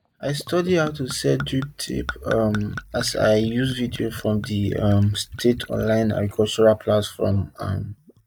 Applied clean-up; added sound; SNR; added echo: neural mask model DeepFilterNet 3.